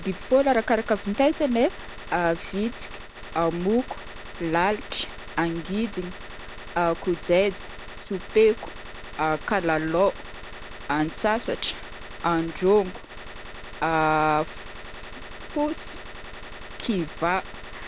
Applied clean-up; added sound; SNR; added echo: none; Gunshot, gunfire; 11 dB; none.